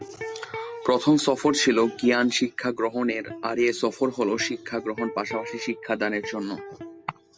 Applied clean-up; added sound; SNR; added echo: none; Electric guitar; 14 dB; none.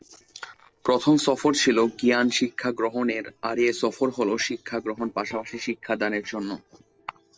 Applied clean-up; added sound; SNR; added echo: neural separator model SepFormer DNS4.